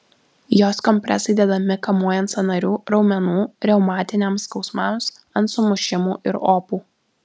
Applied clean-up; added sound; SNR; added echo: none; none; none; none.